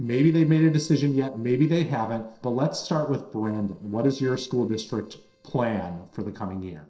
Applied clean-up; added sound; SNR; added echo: neural separator model SepFormer DNS4.